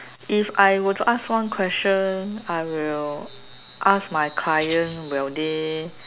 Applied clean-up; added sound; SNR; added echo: none; Rattle (instrument); 14 dB; none.